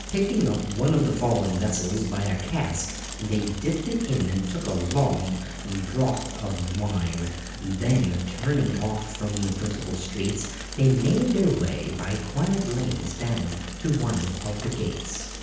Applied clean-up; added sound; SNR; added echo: none; Mechanisms / Bicycle; 10 dB; reverberation time 0.9 s.